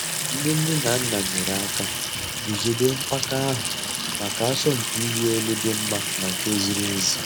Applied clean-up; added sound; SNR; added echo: none; Sink (filling or washing) / Water tap, faucet; 1 dB; none.